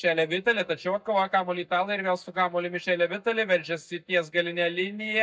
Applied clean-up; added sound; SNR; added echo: neural mask model DeepFilterNet 3.